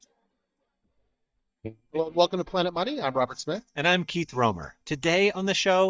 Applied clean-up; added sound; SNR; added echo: neural mask model DeepFilterNet 3.